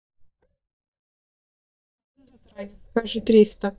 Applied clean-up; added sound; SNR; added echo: neural mask model DeepFilterNet 3.